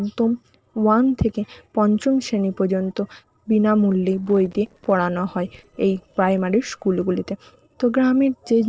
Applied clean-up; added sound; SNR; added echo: neural separator model SepFormer DNS4.